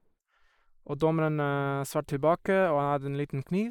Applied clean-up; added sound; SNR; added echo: neural mask model Resemble Enhance denoiser.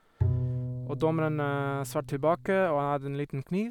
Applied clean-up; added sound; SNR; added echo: none; Bowed string instrument; 5 dB; none.